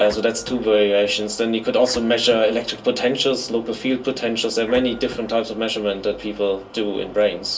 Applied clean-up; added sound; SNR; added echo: none; Printer; 18 dB; reverberation time 0.2 s.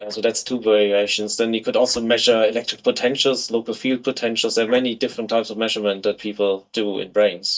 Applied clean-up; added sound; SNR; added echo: neural mask model DeepFilterNet 3.